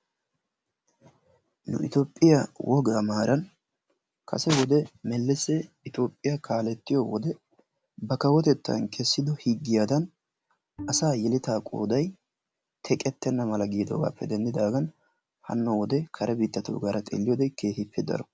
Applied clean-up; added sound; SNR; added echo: none; Bowed string instrument; 16 dB; none.